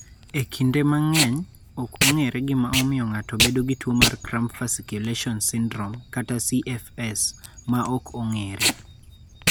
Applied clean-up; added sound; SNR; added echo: none; Packing tape, duct tape; 4 dB; none.